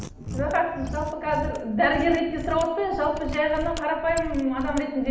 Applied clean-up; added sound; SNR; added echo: none; Mechanisms; 10 dB; reverberation time 0.8 s.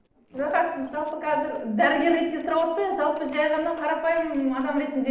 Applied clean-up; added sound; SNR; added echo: neural separator model SepFormer DNS4.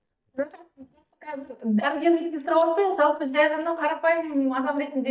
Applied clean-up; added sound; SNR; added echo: neural mask model DeepFilterNet 3.